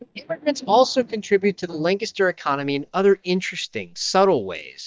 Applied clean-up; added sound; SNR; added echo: neural mask model DeepFilterNet 3.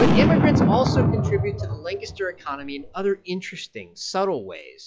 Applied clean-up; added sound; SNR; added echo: classical method log-MMSE.